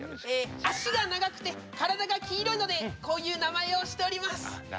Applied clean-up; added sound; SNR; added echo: none; none; none; none.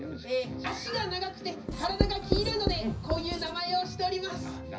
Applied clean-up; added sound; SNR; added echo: none; Writing; 0 dB; reverberation time 0.4 s.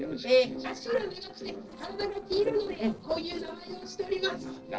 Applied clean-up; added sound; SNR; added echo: neural separator model SepFormer DNS4.